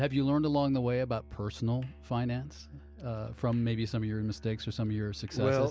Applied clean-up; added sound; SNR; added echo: none; Musical instrument; 20 dB; none.